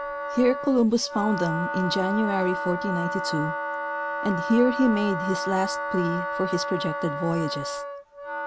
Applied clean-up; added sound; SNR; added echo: none; Wind instrument, woodwind instrument; 4 dB; none.